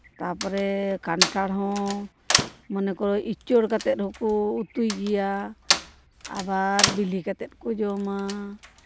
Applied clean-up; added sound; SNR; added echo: none; Slam; 4 dB; none.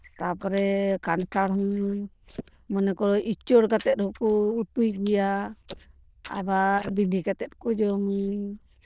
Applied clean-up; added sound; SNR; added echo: neural diffusion model UNIVERSE++.